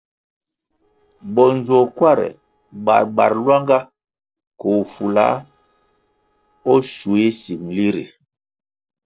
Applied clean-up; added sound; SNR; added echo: neural separator model SepFormer DNS4.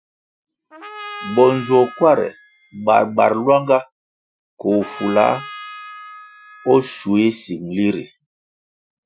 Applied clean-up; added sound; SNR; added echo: classical method Wiener filter.